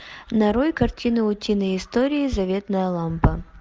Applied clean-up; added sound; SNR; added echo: none; none; none; none.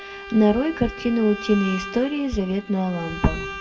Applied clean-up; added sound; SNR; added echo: none; Bowed string instrument; 13 dB; reverberation time 1.2 s.